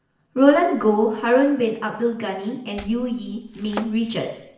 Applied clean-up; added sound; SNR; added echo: none; Domestic sounds, home sounds; 17 dB; reverberation time 0.8 s.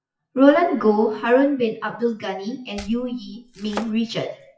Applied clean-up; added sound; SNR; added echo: classical method WPE with log-MMSE.